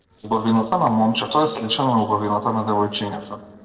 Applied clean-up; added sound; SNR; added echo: neural separator model SepFormer DNS4.